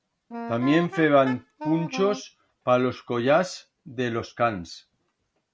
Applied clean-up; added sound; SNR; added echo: none; Wind instrument, woodwind instrument; 10 dB; none.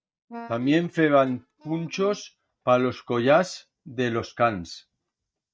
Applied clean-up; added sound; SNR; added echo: neural mask model DeepFilterNet 3.